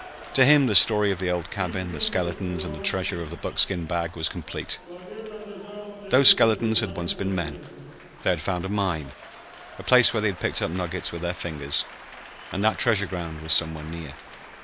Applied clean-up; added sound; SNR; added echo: none; Applause; 13 dB; none.